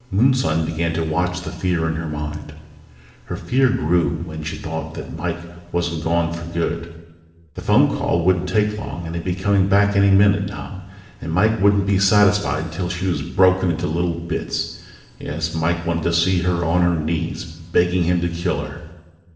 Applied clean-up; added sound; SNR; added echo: none; none; none; reverberation time 1.2 s.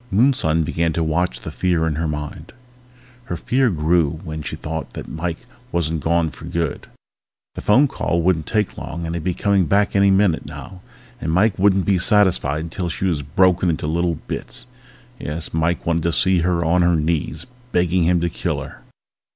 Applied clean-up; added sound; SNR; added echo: none; none; none; none.